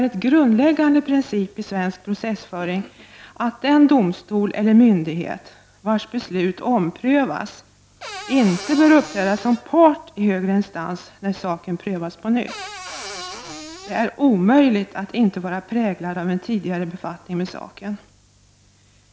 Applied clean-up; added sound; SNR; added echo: none; Cupboard open or close / Door; 14 dB; none.